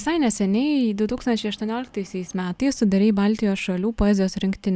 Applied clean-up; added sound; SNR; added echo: none; none; none; none.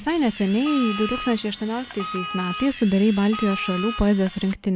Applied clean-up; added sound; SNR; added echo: none; Camera + Wind instrument, woodwind instrument; 9 dB; none.